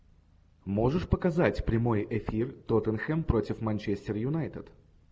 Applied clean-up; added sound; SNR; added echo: none; none; none; none.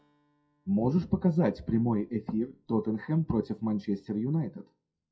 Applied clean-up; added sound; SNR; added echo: classical method WPE with log-MMSE.